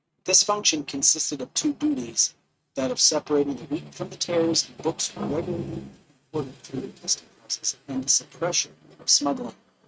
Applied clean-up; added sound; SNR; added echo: neural mask model RNNoise.